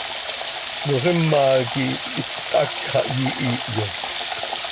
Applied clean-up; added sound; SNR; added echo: none; Water tap, faucet / Water; -1 dB; none.